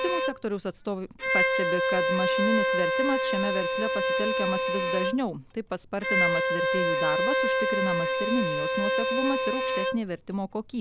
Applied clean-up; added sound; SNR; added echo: none; Bowed string instrument; -4 dB; none.